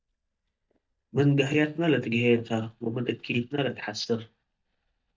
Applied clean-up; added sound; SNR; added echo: neural mask model DeepFilterNet 3.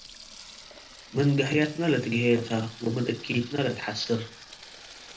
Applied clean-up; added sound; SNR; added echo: none; Sink (filling or washing) / Water tap, faucet; 18 dB; reverberation time 0.3 s.